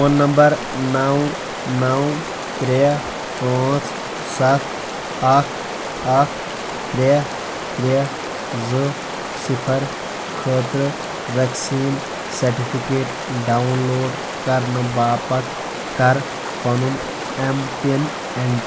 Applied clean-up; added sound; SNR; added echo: none; Stream; 7 dB; none.